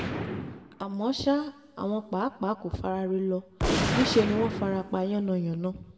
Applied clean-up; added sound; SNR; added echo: none; Gunshot, gunfire; 5 dB; reverberation time 1.3 s.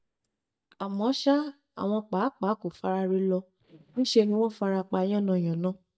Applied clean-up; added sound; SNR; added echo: neural mask model DeepFilterNet 3.